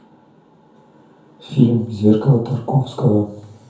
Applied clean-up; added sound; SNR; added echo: none; none; none; reverberation time 0.5 s.